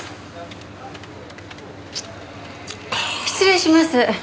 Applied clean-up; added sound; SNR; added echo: none; none; none; none.